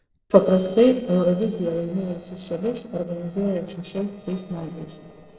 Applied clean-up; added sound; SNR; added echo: neural separator model SepFormer DNS4.